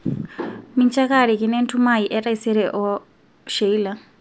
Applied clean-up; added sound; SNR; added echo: none; none; none; none.